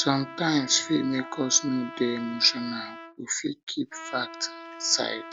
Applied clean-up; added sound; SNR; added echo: none; Trumpet; 14 dB; none.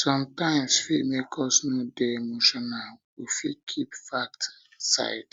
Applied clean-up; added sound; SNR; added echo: none; none; none; none.